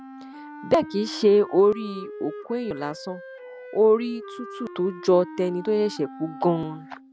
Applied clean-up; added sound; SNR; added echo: none; Wind instrument, woodwind instrument; 15 dB; none.